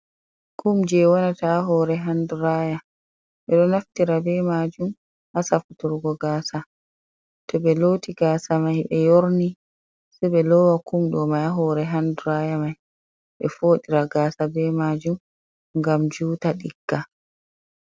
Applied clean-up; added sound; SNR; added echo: none; none; none; none.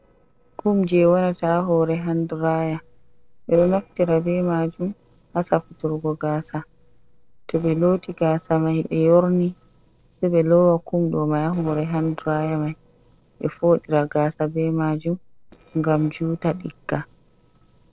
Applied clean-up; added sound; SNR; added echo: neural separator model SepFormer DNS4.